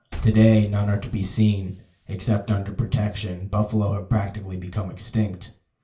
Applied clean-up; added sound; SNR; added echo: none; Liquid; 17 dB; reverberation time 0.3 s.